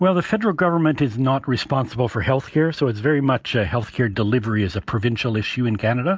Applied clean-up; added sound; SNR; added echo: none; none; none; none.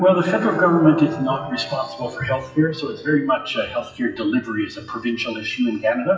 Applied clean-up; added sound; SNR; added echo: classical method WPE with log-MMSE.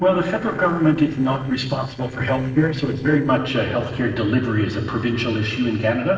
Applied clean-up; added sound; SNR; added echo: neural separator model SepFormer DNS4.